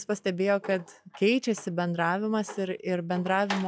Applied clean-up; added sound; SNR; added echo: classical method log-MMSE.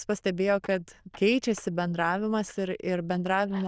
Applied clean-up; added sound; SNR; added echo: neural diffusion model UNIVERSE++.